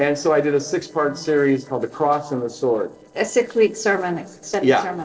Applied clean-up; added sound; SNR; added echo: neural separator model SepFormer DNS4.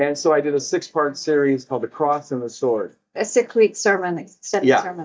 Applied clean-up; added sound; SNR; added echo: neural mask model DeepFilterNet 3.